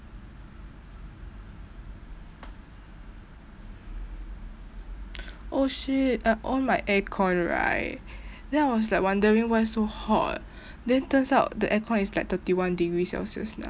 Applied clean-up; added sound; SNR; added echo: none; none; none; none.